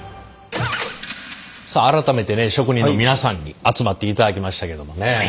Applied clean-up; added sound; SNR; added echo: none; none; none; none.